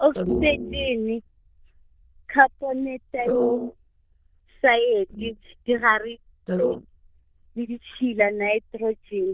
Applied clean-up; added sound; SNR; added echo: neural diffusion model UNIVERSE++.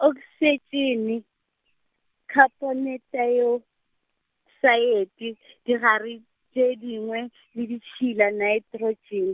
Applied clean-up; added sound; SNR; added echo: none; none; none; none.